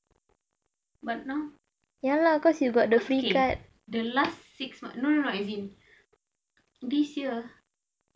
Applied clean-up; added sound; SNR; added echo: none; none; none; none.